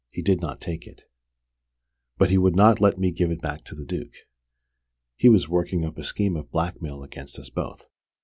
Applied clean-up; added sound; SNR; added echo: none; none; none; none.